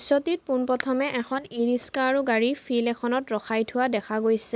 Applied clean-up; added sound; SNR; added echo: none; none; none; none.